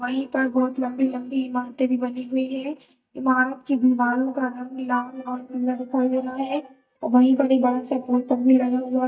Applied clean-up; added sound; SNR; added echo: neural mask model DeepFilterNet 3.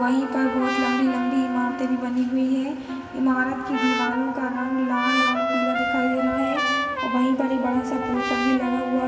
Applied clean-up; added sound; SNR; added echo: none; Trumpet; 4 dB; reverberation time 2.5 s.